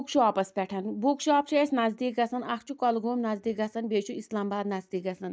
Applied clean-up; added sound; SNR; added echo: none; none; none; none.